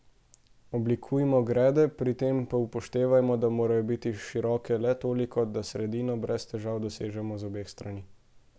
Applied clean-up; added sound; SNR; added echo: none; none; none; none.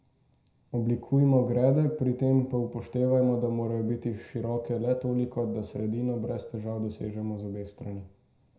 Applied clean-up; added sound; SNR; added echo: none; none; none; reverberation time 0.4 s.